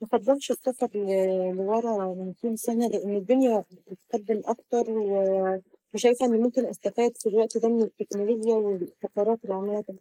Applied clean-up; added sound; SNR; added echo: neural mask model Resemble Enhance denoiser.